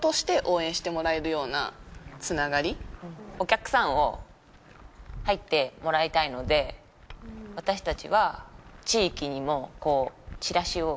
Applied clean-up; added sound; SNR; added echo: none; Glass; 16 dB; none.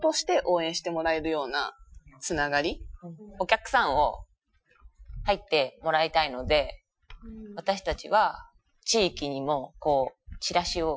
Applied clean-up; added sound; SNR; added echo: classical method Wiener filter.